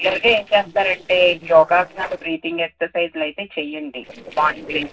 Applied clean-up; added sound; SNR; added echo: neural separator model SepFormer DNS4.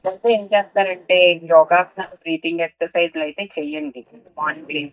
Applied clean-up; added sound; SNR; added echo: neural mask model DeepFilterNet 3.